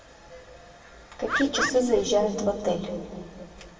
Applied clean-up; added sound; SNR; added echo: none; Bird; 1 dB; reverberation time 1.8 s.